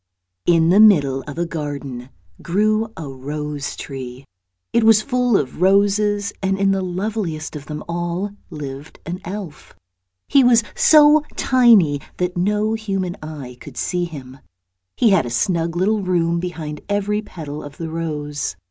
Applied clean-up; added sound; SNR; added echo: none; none; none; none.